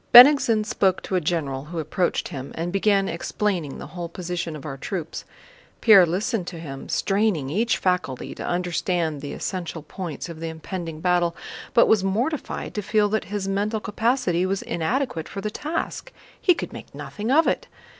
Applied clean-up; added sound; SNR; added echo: none; none; none; none.